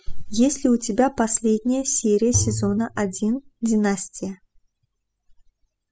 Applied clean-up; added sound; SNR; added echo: classical method spectral subtraction.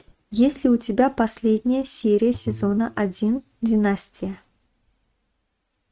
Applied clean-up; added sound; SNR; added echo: neural mask model RNNoise.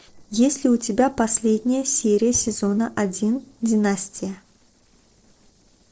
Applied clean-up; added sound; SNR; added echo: neural separator model SepFormer DNS4.